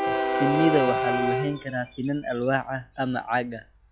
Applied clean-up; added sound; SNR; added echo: classical method log-MMSE.